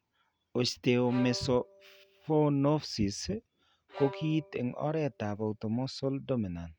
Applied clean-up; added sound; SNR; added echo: none; Bowed string instrument; 17 dB; none.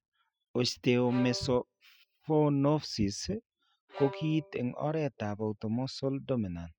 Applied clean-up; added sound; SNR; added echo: classical method spectral subtraction.